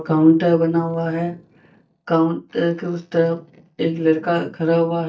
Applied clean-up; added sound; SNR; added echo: neural mask model DeepFilterNet 3.